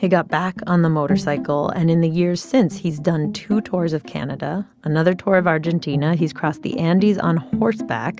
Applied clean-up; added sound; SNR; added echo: none; none; none; none.